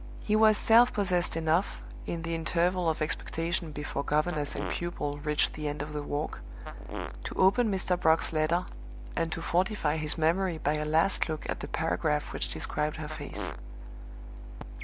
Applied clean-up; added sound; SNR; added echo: none; Fart; 12 dB; none.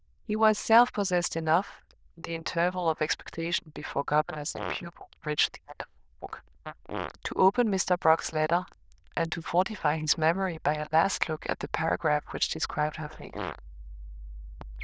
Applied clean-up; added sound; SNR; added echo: neural diffusion model UNIVERSE++.